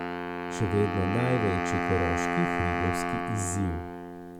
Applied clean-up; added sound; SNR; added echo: none; Wind instrument, woodwind instrument; 0 dB; none.